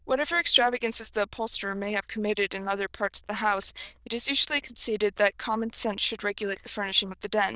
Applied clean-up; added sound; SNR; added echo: neural diffusion model UNIVERSE++.